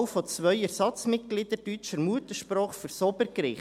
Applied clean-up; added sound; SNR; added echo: none; none; none; none.